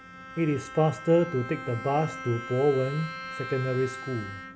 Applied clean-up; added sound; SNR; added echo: none; Bowed string instrument; 12 dB; none.